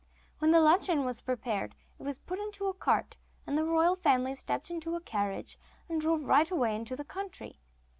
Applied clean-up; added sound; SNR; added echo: none; none; none; none.